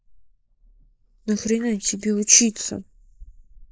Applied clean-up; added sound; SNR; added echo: neural mask model Resemble Enhance denoiser.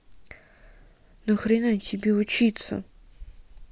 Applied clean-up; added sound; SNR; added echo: none; none; none; none.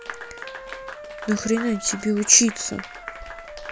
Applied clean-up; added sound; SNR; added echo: none; Applause / Clapping + Wind instrument, woodwind instrument; 12 dB; none.